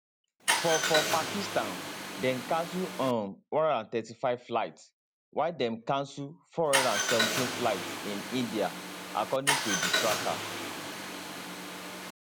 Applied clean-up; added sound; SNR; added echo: none; Car; 0 dB; none.